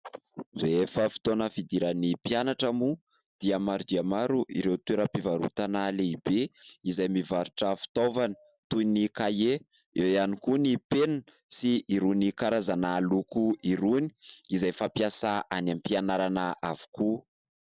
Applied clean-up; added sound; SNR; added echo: none; none; none; none.